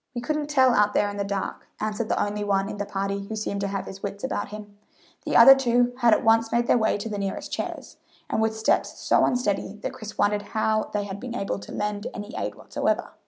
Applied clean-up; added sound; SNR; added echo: none; none; none; none.